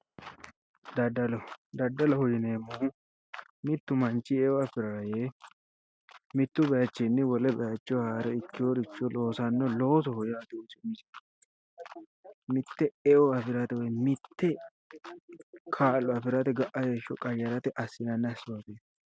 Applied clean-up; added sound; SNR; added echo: none; none; none; none.